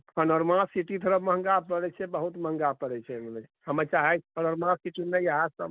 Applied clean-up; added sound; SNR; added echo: none; none; none; none.